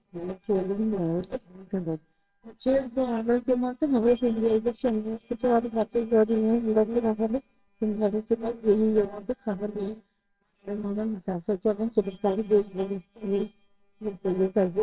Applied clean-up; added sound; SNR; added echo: neural separator model SepFormer WHAMR!.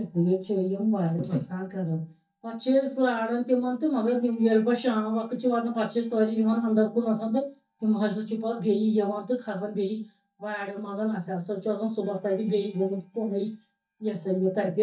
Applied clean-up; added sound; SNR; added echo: neural mask model DeepFilterNet 3.